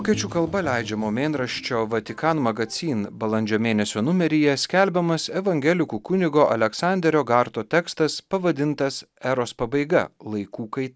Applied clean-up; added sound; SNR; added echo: none; none; none; none.